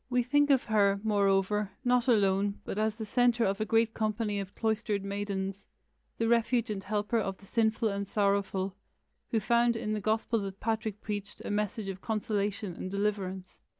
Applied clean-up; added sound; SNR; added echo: none; none; none; none.